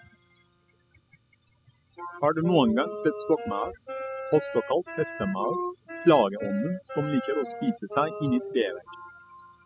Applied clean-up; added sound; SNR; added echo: classical method spectral subtraction.